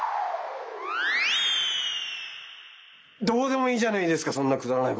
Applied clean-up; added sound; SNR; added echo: none; none; none; none.